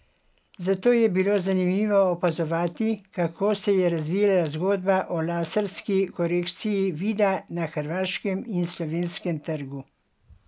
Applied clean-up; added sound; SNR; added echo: none; none; none; none.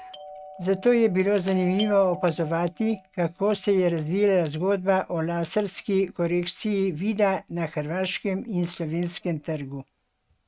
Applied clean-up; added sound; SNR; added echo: neural mask model RNNoise.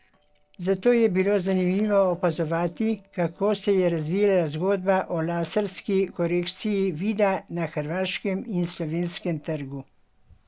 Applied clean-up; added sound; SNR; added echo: neural separator model SepFormer DNS4.